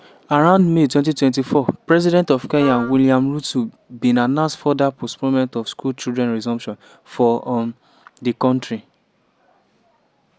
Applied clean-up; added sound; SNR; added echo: none; Wind instrument, woodwind instrument; 12 dB; none.